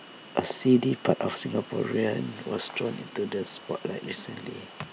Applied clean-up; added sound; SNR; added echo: none; none; none; none.